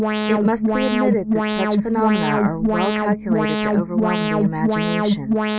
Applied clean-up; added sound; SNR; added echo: none; Alarm; -4 dB; none.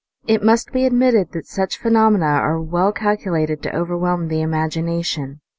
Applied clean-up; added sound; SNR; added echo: none; none; none; none.